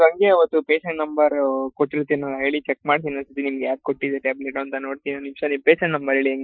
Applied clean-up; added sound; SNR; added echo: classical method Wiener filter.